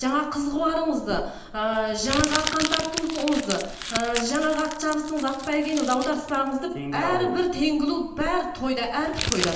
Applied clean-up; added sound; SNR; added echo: none; Crumpling, crinkling; 8 dB; reverberation time 0.9 s.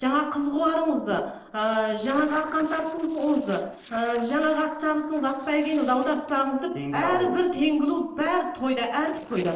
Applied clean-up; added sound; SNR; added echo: neural separator model SepFormer DNS4.